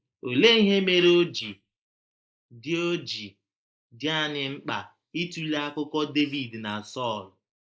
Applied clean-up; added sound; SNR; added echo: neural mask model Resemble Enhance denoiser.